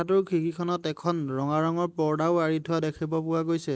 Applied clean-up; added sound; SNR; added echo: none; none; none; none.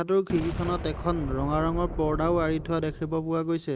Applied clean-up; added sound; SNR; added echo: none; Boom; 8 dB; none.